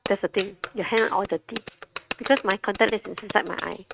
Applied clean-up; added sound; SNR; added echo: neural mask model RNNoise.